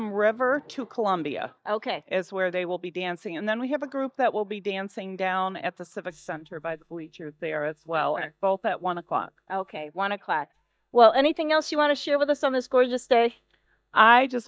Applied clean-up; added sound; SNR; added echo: neural mask model DeepFilterNet 3.